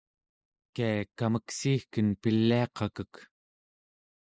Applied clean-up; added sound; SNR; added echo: neural mask model Resemble Enhance denoiser.